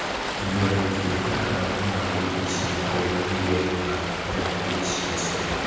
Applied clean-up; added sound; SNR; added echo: none; Stream; 1 dB; reverberation time 2.1 s.